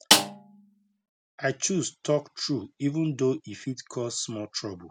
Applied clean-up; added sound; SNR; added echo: none; Snare drum; -5 dB; none.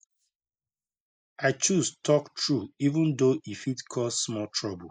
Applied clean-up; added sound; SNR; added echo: neural mask model Resemble Enhance denoiser.